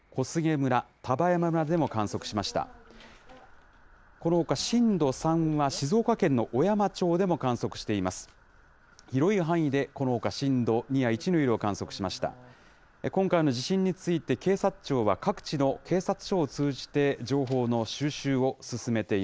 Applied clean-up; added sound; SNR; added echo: none; none; none; none.